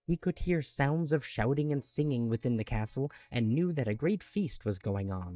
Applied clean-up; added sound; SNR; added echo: neural mask model DeepFilterNet 3.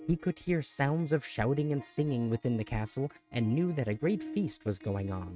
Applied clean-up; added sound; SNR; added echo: neural mask model RNNoise.